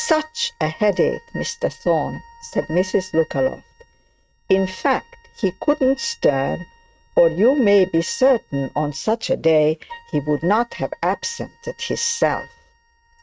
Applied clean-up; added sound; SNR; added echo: neural mask model RNNoise.